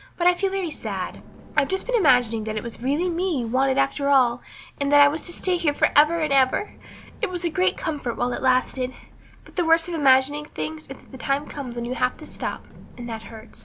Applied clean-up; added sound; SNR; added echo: none; Run; 20 dB; none.